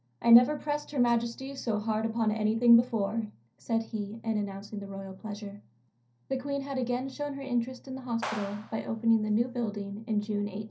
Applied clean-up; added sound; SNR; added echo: none; Clapping; 12 dB; reverberation time 0.3 s.